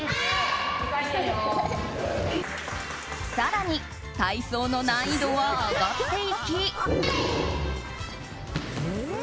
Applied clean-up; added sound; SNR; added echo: none; Growling; 1 dB; none.